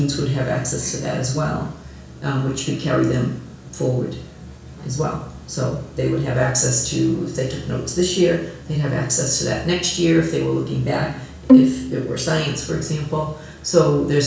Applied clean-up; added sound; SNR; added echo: none; Bowed string instrument; -4 dB; reverberation time 0.6 s.